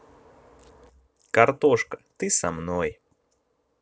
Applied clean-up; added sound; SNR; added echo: none; none; none; none.